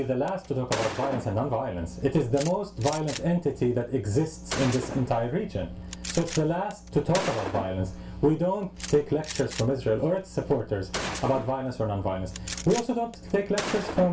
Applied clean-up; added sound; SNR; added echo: none; Gunshot, gunfire; 11 dB; reverberation time 0.3 s.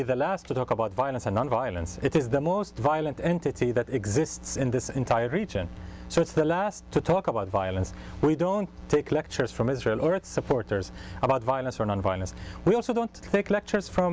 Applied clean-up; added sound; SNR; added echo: none; none; none; none.